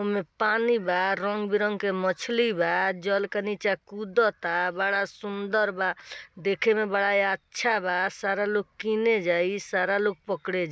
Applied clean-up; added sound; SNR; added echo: none; none; none; none.